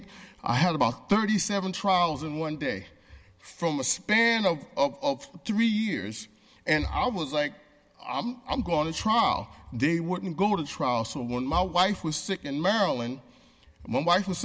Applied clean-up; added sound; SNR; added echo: none; none; none; none.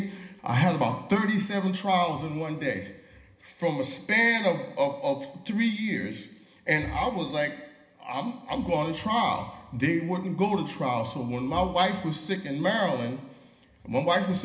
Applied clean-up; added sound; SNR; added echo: none; none; none; reverberation time 1.1 s.